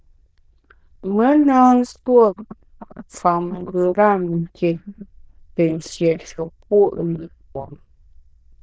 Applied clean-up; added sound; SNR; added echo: neural diffusion model UNIVERSE++.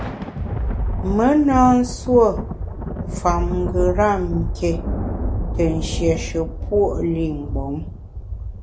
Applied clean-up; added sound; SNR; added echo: none; Thunder; 4 dB; none.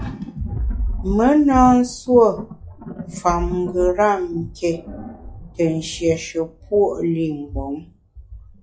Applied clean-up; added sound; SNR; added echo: classical method log-MMSE.